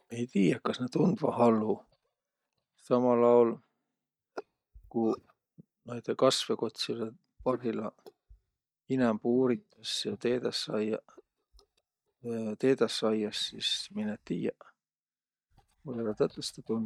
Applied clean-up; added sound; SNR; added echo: neural mask model DeepFilterNet 3.